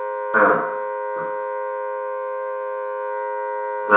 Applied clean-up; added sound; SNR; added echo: none; Wind instrument, woodwind instrument; 2 dB; reverberation time 0.6 s.